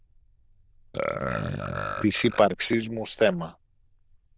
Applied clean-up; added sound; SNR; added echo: neural diffusion model UNIVERSE++.